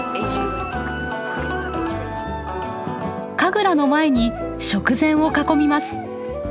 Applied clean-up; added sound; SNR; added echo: none; none; none; none.